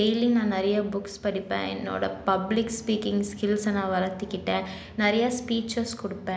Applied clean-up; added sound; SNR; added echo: none; none; none; none.